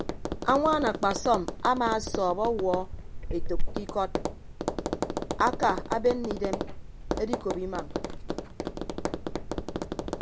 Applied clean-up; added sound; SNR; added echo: none; Tap; 2 dB; none.